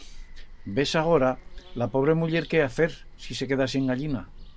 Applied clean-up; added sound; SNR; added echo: none; Bird vocalization, bird call, bird song; 15 dB; none.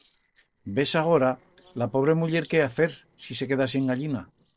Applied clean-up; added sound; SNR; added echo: neural separator model SepFormer DNS4.